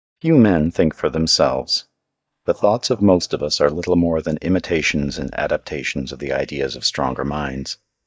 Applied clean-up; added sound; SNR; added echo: neural mask model DeepFilterNet 3.